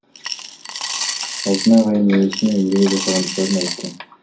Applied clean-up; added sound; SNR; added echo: none; Coin (dropping) / Glass; 8 dB; reverberation time 0.4 s.